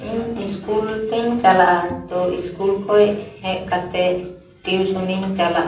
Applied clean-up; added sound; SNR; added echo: none; Bowed string instrument; 19 dB; reverberation time 0.6 s.